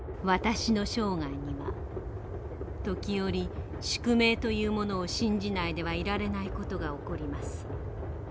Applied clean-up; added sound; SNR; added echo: none; none; none; none.